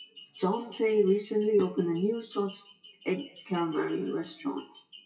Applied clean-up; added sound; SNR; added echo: classical method WPE with log-MMSE.